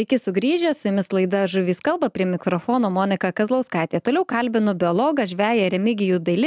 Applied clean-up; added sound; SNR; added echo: none; none; none; none.